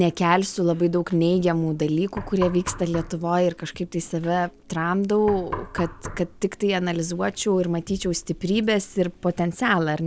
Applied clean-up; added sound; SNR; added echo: none; Knock; 11 dB; none.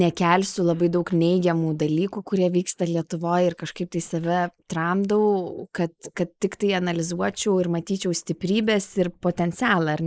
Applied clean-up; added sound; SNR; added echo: neural mask model Resemble Enhance denoiser.